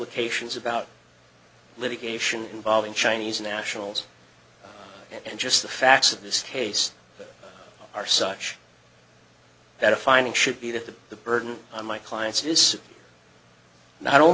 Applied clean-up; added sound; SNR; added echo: none; none; none; none.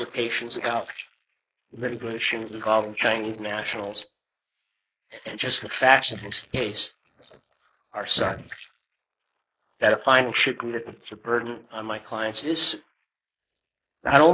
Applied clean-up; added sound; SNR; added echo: neural mask model Resemble Enhance denoiser.